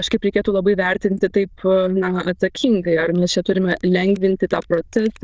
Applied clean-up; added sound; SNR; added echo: neural diffusion model UNIVERSE++.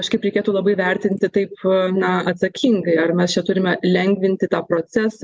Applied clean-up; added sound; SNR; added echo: none; none; none; none.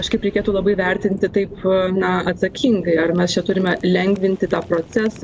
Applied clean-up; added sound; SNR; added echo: none; Boom; 18 dB; none.